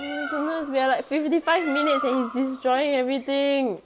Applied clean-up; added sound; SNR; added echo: none; Bird; 11 dB; none.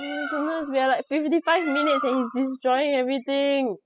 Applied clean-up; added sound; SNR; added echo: classical method spectral subtraction.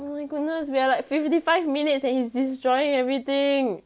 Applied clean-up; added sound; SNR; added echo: none; none; none; none.